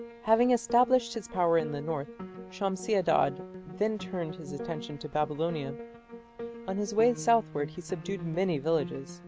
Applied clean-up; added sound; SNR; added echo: none; Piano; 13 dB; none.